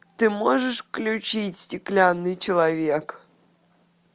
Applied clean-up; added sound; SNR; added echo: none; none; none; none.